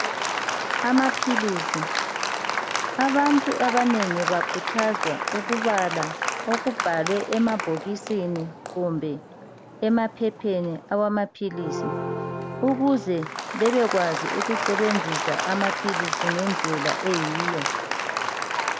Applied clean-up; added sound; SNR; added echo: none; Applause; 2 dB; none.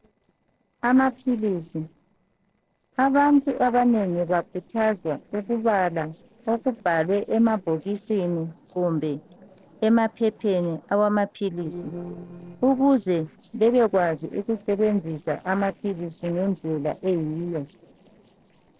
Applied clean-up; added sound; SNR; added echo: neural separator model SepFormer DNS4.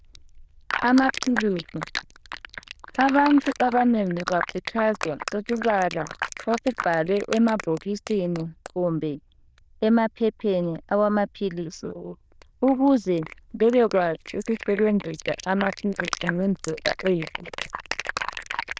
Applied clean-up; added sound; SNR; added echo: neural diffusion model UNIVERSE++.